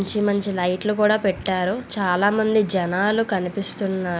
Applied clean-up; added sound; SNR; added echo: none; none; none; none.